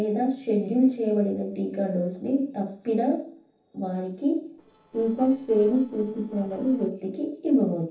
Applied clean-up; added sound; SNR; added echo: neural separator model SepFormer DNS4.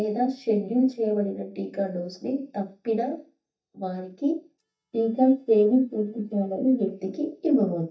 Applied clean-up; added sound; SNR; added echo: neural mask model DeepFilterNet 3.